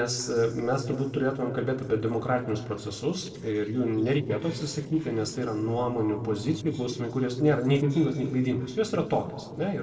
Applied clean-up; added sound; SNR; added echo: neural separator model SepFormer DNS4.